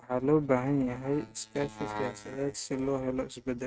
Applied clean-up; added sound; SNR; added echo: neural mask model RNNoise.